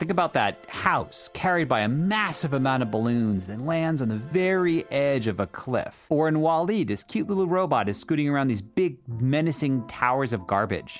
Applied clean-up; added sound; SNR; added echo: none; none; none; none.